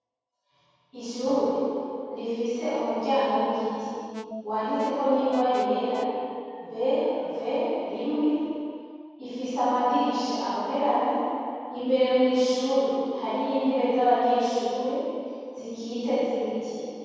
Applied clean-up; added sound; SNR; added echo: none; Alarm; 13 dB; reverberation time 2.2 s.